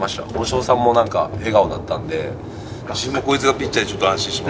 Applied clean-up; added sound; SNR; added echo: none; none; none; none.